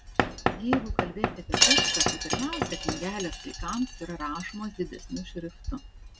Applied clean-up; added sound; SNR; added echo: none; Knock / Wood + Wind chime; -5 dB; none.